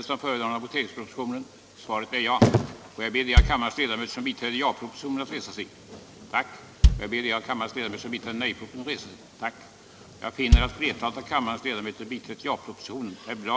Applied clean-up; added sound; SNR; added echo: none; Bass drum; -5 dB; none.